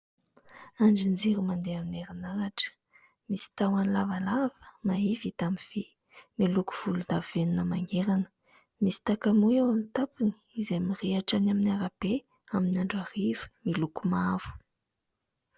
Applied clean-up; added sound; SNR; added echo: none; none; none; none.